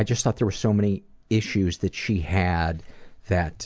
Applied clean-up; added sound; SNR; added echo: none; none; none; none.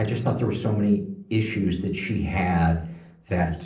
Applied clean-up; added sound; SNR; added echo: neural separator model SepFormer DNS4.